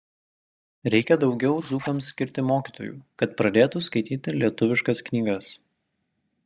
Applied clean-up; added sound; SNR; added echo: neural mask model DeepFilterNet 3.